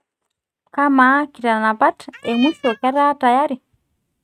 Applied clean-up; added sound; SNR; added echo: neural mask model RNNoise.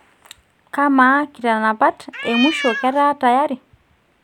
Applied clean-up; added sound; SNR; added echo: none; Cat; 6 dB; none.